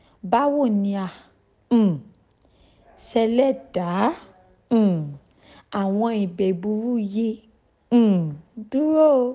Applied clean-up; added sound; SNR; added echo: none; none; none; none.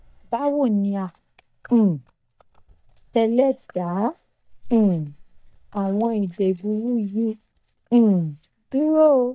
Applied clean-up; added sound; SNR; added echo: neural mask model DeepFilterNet 3.